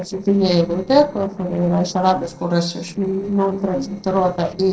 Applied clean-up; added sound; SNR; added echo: neural separator model SepFormer DNS4.